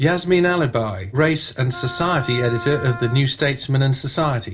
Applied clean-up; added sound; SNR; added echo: none; Wind instrument, woodwind instrument; 14 dB; reverberation time 0.2 s.